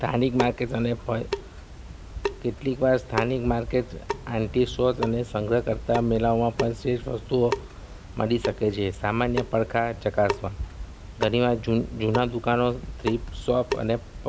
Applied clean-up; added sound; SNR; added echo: none; Drip / Sink (filling or washing) / Water tap, faucet; 9 dB; none.